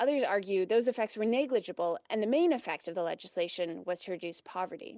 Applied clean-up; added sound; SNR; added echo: neural mask model Resemble Enhance denoiser.